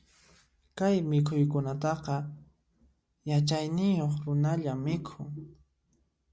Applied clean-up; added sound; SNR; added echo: none; none; none; none.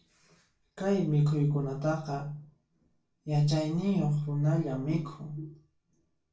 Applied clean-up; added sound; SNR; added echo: none; none; none; reverberation time 0.3 s.